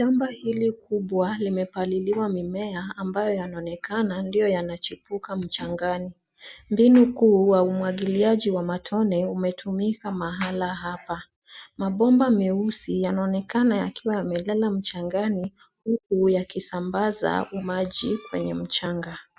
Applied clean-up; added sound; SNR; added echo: none; none; none; none.